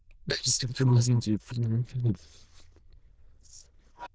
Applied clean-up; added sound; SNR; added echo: neural diffusion model UNIVERSE++.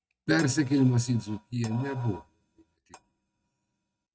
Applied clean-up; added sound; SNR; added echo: neural mask model RNNoise.